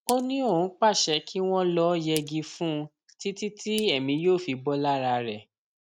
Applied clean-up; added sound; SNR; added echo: neural mask model RNNoise.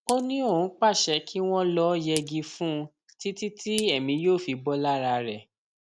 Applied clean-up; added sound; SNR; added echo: none; Glass; 15 dB; none.